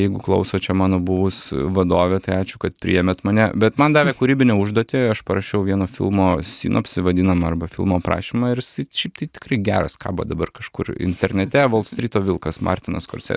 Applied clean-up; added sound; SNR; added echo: none; none; none; none.